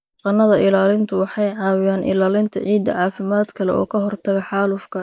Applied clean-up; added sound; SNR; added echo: neural mask model Resemble Enhance denoiser.